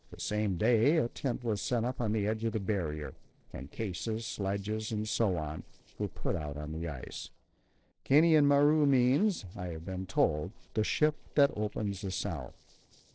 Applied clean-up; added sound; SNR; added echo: neural separator model SepFormer DNS4.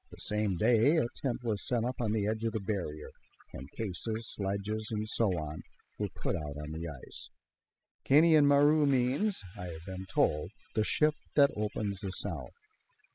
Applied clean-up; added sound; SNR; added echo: classical method spectral subtraction.